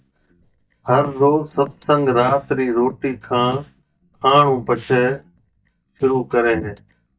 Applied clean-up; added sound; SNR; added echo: neural mask model DeepFilterNet 3.